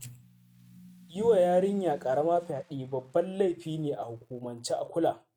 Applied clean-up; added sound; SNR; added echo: neural mask model RNNoise.